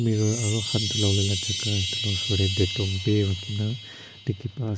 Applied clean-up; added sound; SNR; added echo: none; Chime; 6 dB; none.